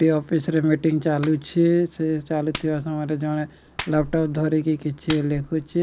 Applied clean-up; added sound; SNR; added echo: none; Clapping; 18 dB; none.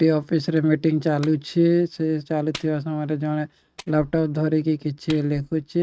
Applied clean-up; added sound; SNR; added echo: neural mask model RNNoise.